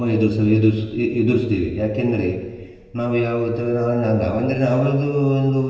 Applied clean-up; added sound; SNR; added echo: none; none; none; reverberation time 1.2 s.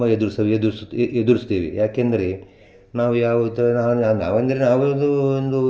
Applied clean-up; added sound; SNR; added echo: none; none; none; none.